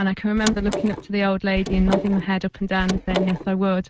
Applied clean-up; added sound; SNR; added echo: neural mask model RNNoise.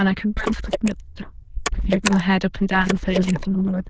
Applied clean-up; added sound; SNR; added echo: neural diffusion model UNIVERSE++.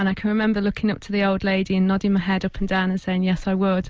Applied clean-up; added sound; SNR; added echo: none; none; none; none.